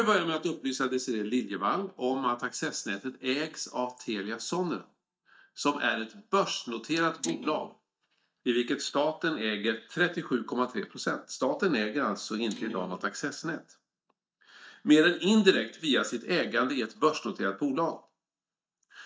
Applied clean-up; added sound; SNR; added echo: neural mask model DeepFilterNet 3.